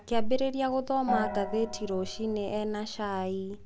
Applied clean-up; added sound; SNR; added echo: none; Gong; 6 dB; none.